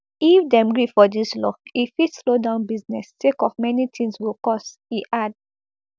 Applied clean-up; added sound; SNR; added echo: none; none; none; none.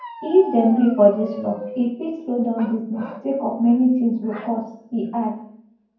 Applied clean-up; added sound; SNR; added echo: none; Bark; 17 dB; reverberation time 0.9 s.